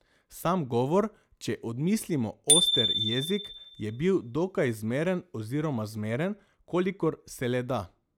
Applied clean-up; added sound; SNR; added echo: none; Bicycle bell; 0 dB; none.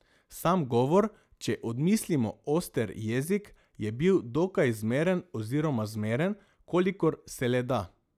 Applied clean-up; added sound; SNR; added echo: none; none; none; none.